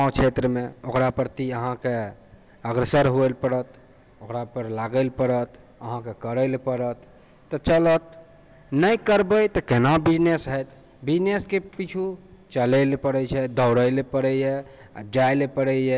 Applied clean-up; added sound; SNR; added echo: none; none; none; none.